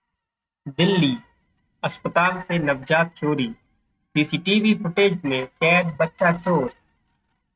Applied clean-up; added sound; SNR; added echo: neural mask model RNNoise.